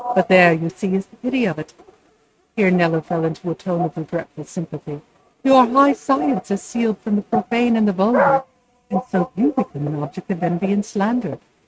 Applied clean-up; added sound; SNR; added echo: neural mask model RNNoise.